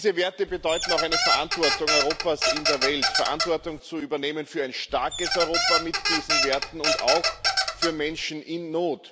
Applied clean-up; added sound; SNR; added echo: none; Squeak; -2 dB; none.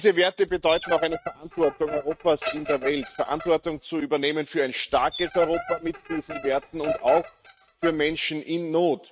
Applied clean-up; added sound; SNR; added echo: neural mask model RNNoise.